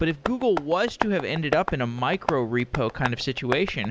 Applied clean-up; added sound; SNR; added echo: none; Tap; 8 dB; none.